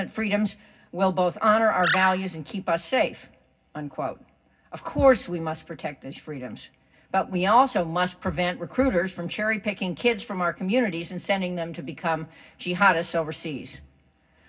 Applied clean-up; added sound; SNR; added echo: none; Animal; 4 dB; reverberation time 0.4 s.